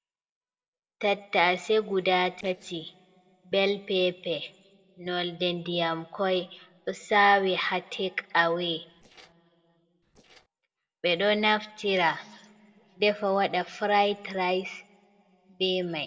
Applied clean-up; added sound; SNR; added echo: neural separator model SepFormer DNS4.